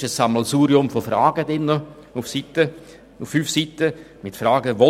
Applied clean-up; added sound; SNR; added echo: none; none; none; none.